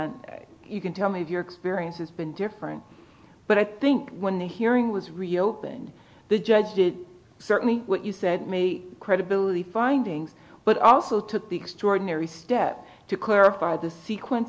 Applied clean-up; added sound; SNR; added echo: none; none; none; none.